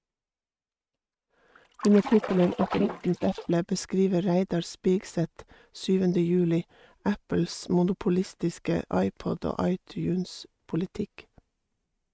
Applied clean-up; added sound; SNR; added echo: neural mask model RNNoise.